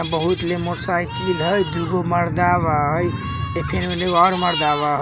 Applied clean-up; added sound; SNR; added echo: none; none; none; none.